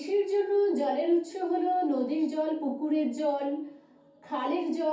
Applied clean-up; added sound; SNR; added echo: none; none; none; reverberation time 0.6 s.